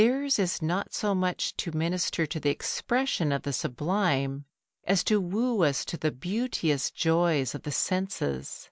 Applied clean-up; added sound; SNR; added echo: none; none; none; none.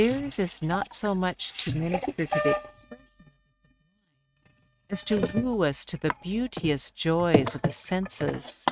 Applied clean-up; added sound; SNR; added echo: neural mask model RNNoise.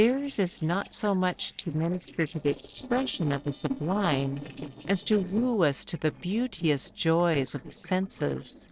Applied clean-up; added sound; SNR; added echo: neural separator model SepFormer DNS4.